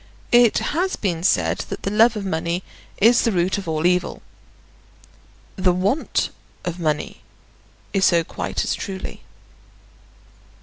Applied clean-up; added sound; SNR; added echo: none; none; none; none.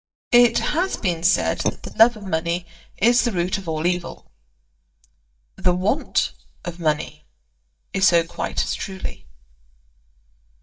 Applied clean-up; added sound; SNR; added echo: neural mask model DeepFilterNet 3.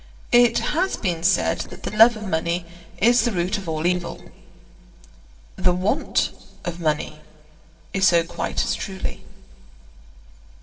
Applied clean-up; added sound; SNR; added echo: neural separator model SepFormer DNS4.